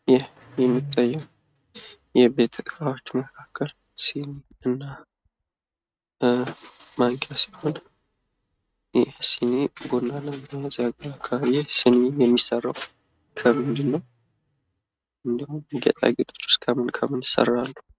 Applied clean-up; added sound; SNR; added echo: neural mask model RNNoise.